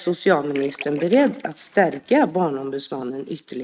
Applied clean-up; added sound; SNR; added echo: neural mask model RNNoise.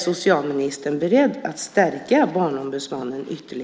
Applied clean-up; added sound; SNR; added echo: none; none; none; none.